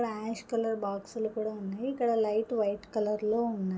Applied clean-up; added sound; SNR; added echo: none; none; none; none.